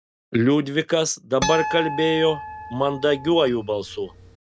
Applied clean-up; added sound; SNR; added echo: none; Harp; 9 dB; none.